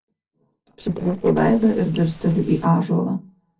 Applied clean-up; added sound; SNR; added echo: neural separator model SepFormer DNS4.